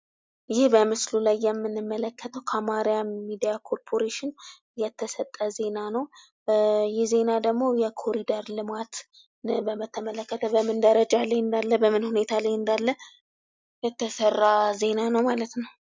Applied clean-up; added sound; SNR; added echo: none; none; none; none.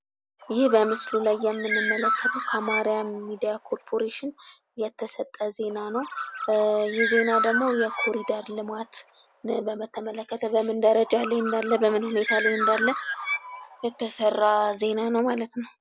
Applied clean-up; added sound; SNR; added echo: none; Bird; 6 dB; none.